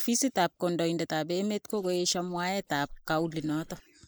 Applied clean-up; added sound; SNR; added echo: neural mask model Resemble Enhance denoiser.